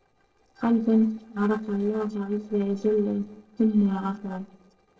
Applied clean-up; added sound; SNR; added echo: neural separator model SepFormer DNS4.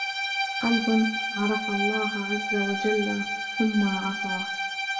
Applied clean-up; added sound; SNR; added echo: none; Bowed string instrument; 2 dB; reverberation time 0.6 s.